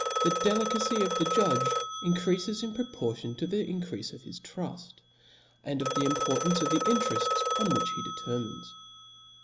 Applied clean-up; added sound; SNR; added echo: none; Telephone; 1 dB; none.